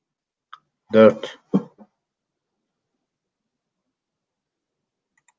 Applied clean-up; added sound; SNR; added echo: none; none; none; none.